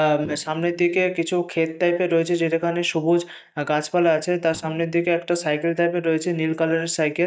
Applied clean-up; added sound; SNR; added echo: neural mask model DeepFilterNet 3.